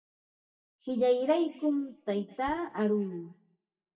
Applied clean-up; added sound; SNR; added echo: neural mask model DeepFilterNet 3.